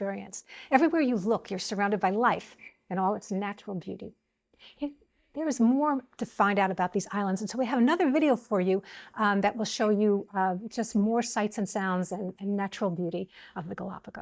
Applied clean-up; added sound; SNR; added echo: neural mask model DeepFilterNet 3.